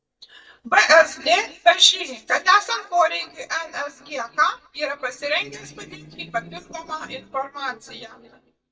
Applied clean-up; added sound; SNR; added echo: neural mask model DeepFilterNet 3.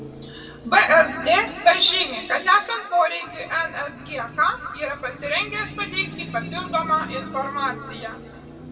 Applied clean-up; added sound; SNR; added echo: none; Car passing by / Traffic noise, roadway noise / Engine; 16 dB; reverberation time 2.1 s.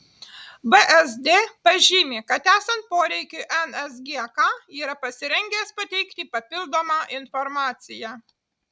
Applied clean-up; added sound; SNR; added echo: none; none; none; none.